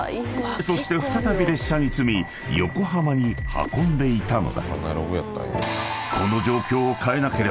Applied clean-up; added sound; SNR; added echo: none; none; none; none.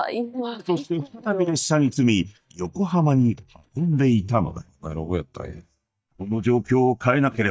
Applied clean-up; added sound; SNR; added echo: neural mask model DeepFilterNet 3.